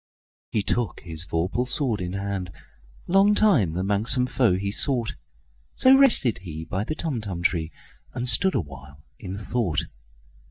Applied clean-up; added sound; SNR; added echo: neural mask model DeepFilterNet 3.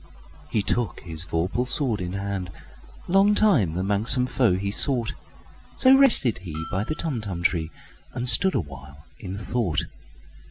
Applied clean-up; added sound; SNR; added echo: none; Bell; 20 dB; none.